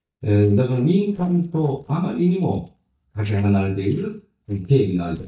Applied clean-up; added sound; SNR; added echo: neural mask model DeepFilterNet 3.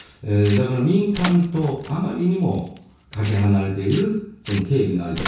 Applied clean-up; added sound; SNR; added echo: none; Tearing; 16 dB; reverberation time 0.6 s.